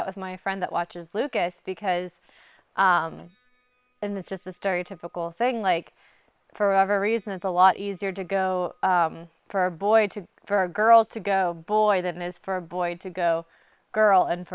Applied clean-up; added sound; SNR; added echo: neural separator model SepFormer WHAM!.